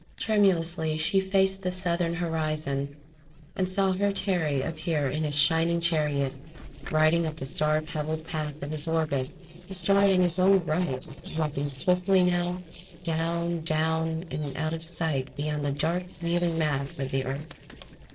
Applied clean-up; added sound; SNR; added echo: neural separator model SepFormer DNS4.